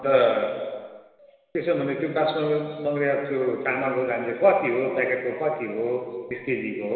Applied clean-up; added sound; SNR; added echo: none; none; none; reverberation time 1.6 s.